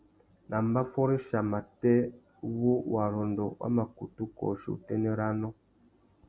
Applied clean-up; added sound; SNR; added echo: none; none; none; none.